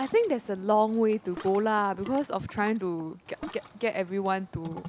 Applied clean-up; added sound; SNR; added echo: none; Ocean; 18 dB; none.